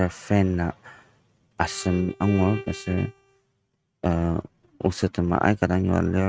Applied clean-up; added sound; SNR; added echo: neural mask model RNNoise.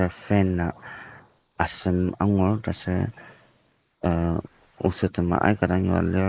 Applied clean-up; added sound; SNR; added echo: neural mask model Resemble Enhance denoiser.